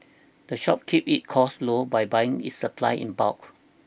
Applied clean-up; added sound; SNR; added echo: none; none; none; none.